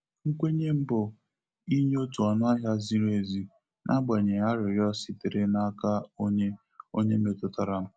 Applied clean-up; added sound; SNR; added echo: none; none; none; none.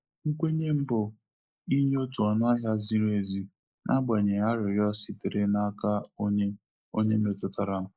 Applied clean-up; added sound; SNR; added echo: neural mask model Resemble Enhance denoiser.